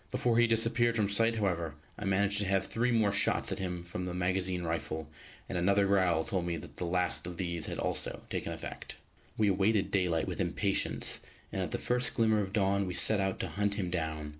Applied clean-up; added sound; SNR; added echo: none; none; none; none.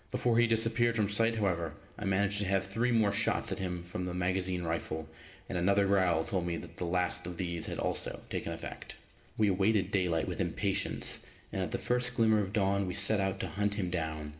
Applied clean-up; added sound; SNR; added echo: none; none; none; reverberation time 1.3 s.